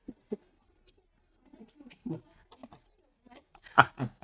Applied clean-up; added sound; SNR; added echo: neural mask model DeepFilterNet 3.